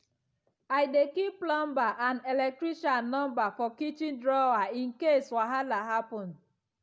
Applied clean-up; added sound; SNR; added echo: none; none; none; none.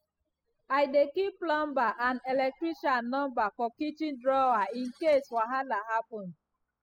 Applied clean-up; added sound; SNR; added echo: classical method spectral subtraction.